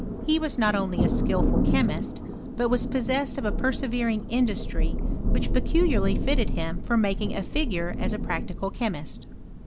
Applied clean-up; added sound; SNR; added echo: none; Thunder; -2 dB; none.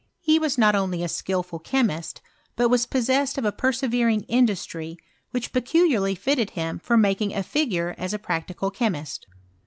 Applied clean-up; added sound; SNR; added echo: none; none; none; none.